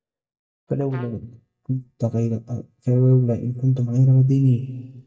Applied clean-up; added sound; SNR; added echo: neural mask model DeepFilterNet 3.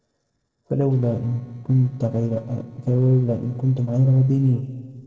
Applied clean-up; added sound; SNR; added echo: neural separator model SepFormer DNS4.